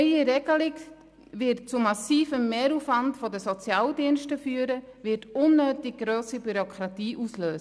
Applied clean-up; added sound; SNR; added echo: none; none; none; none.